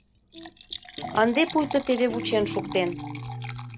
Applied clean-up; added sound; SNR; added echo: none; Guitar + Liquid; 9 dB; none.